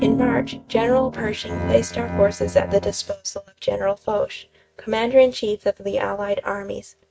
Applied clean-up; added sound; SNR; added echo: neural mask model RNNoise.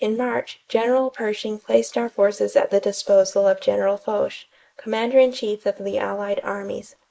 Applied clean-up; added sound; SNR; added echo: neural mask model Resemble Enhance denoiser.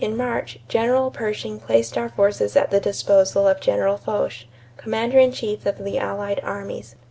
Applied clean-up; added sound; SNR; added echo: none; none; none; none.